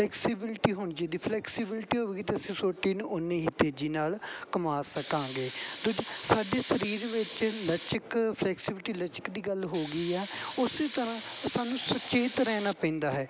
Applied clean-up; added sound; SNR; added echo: none; Hiss; 12 dB; none.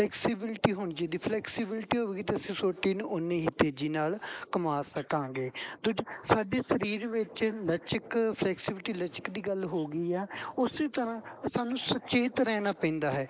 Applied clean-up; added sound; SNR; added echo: neural mask model Resemble Enhance denoiser.